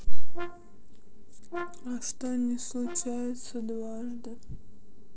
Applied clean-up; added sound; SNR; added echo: neural separator model SepFormer DNS4.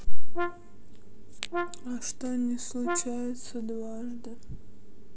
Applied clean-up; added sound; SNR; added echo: none; Brass instrument; 16 dB; none.